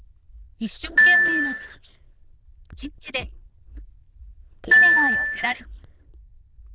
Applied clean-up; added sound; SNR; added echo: neural diffusion model UNIVERSE++.